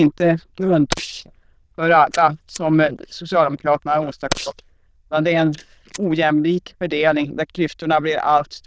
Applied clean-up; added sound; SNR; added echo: neural diffusion model UNIVERSE++.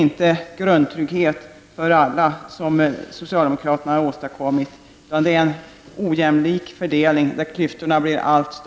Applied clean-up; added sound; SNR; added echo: none; none; none; none.